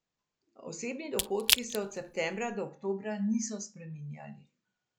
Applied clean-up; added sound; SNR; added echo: none; Crack / Crushing; -3 dB; none.